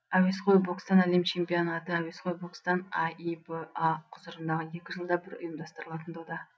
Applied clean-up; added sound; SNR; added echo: none; none; none; none.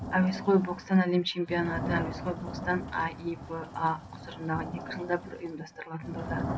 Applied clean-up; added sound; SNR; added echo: none; Thunder / Rain; 8 dB; none.